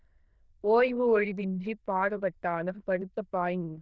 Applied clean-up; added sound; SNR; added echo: neural diffusion model UNIVERSE++.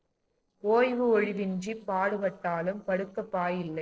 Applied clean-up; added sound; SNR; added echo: neural separator model SepFormer DNS4.